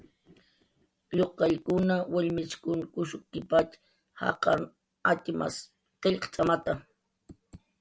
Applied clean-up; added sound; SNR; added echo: none; none; none; none.